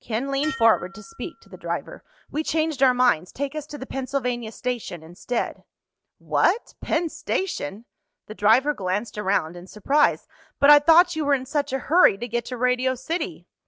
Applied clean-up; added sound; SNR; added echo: none; Dishes, pots, and pans; 17 dB; none.